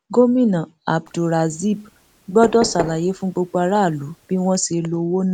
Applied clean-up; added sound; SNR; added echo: none; Knock / Wood; 14 dB; none.